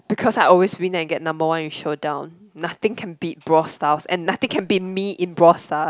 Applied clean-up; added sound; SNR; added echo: none; none; none; none.